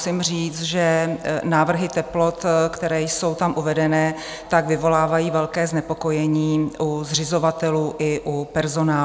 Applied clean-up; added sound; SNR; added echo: none; none; none; none.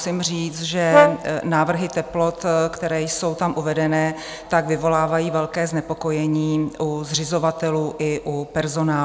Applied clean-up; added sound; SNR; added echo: none; Brass instrument; 0 dB; none.